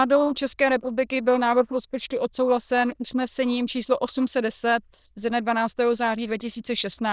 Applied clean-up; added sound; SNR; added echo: neural diffusion model UNIVERSE++.